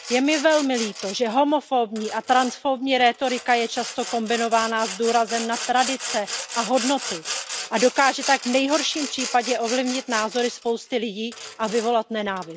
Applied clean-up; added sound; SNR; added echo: none; Sawing; 10 dB; none.